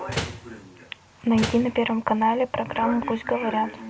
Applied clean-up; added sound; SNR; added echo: none; Slam; 10 dB; none.